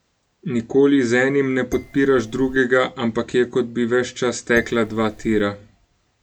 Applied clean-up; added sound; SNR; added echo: none; Dishes, pots, and pans; 17 dB; none.